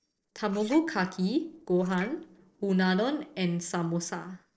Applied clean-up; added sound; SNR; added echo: neural separator model SepFormer DNS4.